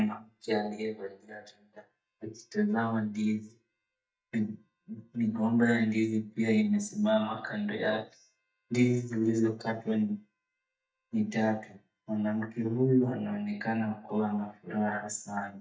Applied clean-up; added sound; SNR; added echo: neural mask model DeepFilterNet 3.